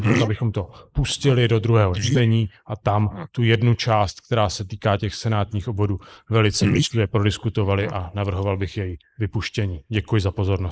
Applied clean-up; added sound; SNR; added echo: neural mask model Resemble Enhance denoiser.